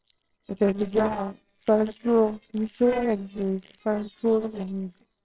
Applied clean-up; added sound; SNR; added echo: neural separator model SepFormer WHAMR!.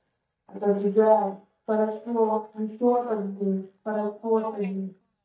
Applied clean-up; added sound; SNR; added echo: neural mask model DeepFilterNet 3.